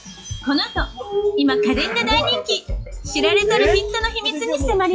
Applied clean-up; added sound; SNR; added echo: classical method log-MMSE.